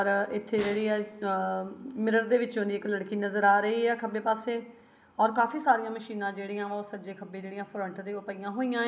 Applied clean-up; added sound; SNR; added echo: none; Snare drum; 20 dB; none.